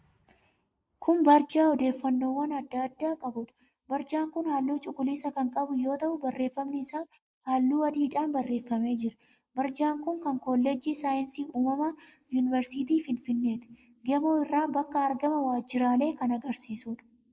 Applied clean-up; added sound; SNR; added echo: neural mask model Resemble Enhance denoiser.